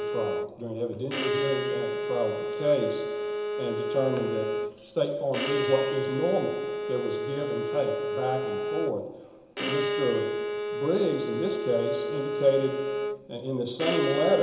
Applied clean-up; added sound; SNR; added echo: none; Bowed string instrument; 1 dB; reverberation time 0.8 s.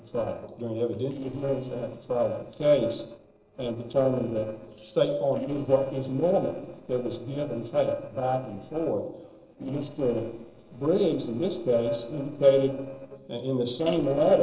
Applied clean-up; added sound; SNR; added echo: neural separator model SepFormer DNS4.